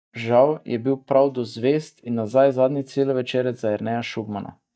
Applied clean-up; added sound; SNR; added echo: neural mask model DeepFilterNet 3.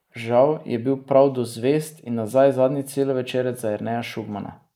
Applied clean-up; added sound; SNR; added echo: neural mask model Resemble Enhance denoiser.